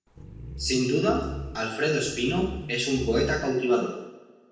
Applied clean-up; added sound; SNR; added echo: none; Growling; 10 dB; reverberation time 0.9 s.